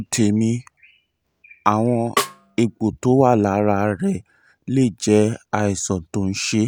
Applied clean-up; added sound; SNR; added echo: none; Snare drum; 8 dB; none.